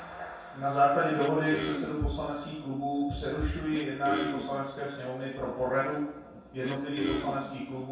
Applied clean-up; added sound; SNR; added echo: none; Cough; 5 dB; reverberation time 0.7 s.